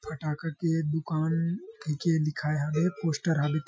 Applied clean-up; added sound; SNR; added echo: classical method Wiener filter.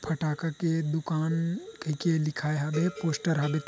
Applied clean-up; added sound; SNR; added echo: none; none; none; none.